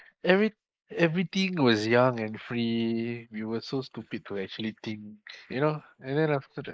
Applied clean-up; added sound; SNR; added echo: neural mask model Resemble Enhance denoiser.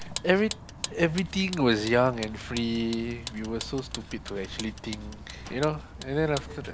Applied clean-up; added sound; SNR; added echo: none; Vehicle; 11 dB; none.